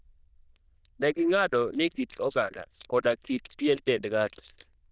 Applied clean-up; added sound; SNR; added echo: neural diffusion model UNIVERSE++.